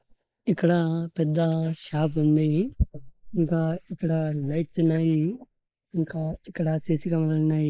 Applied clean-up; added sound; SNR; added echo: neural mask model Resemble Enhance denoiser.